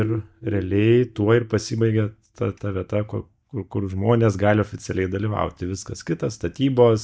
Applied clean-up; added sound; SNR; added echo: neural mask model DeepFilterNet 3.